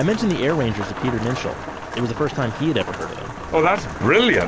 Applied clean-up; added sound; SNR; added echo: none; Rain; 10 dB; none.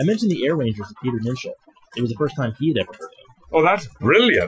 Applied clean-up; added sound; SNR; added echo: classical method Wiener filter.